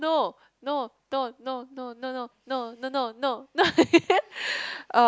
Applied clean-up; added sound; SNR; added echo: none; none; none; none.